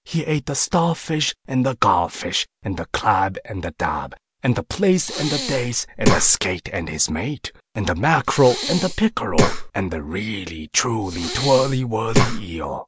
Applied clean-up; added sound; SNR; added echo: none; Breathing; 1 dB; none.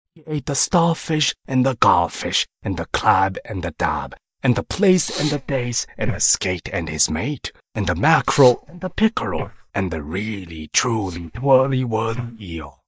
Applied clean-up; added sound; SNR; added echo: neural mask model DeepFilterNet 3.